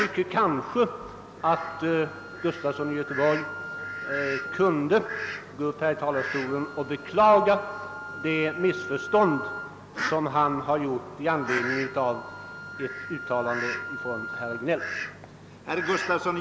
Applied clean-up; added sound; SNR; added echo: none; Wind instrument, woodwind instrument + Fowl; 9 dB; none.